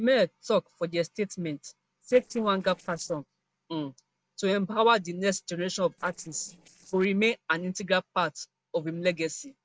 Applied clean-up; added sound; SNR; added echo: neural separator model SepFormer DNS4.